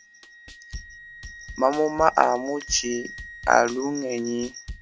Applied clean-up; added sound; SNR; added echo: none; Wind instrument, woodwind instrument + Drum kit; 16 dB; none.